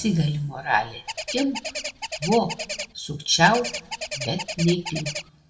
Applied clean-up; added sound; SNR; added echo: none; Bird; 7 dB; reverberation time 0.4 s.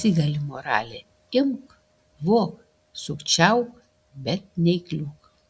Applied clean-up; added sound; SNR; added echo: none; none; none; none.